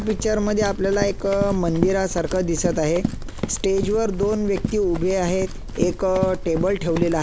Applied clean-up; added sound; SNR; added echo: none; Run + Thunderstorm; 6 dB; none.